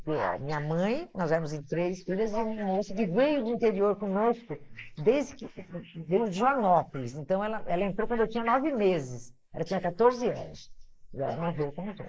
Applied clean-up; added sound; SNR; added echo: neural mask model Resemble Enhance denoiser.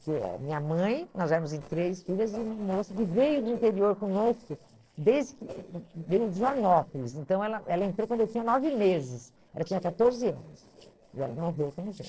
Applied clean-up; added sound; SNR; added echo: neural separator model SepFormer DNS4.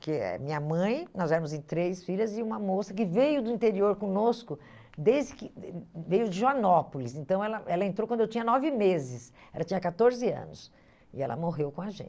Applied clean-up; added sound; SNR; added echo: none; none; none; none.